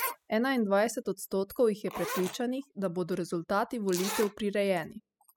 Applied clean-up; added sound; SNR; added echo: classical method spectral subtraction.